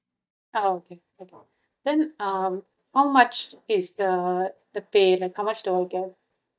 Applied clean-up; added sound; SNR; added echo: neural mask model DeepFilterNet 3.